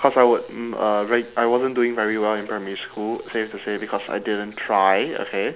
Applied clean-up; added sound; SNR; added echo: none; none; none; none.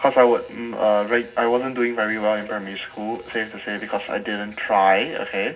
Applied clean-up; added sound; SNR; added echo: none; none; none; reverberation time 0.4 s.